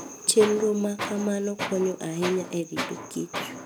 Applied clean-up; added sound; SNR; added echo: none; Tools; 9 dB; none.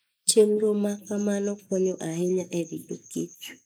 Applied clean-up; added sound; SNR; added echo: neural mask model Resemble Enhance denoiser.